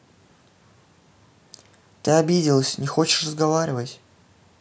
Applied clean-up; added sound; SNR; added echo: none; none; none; none.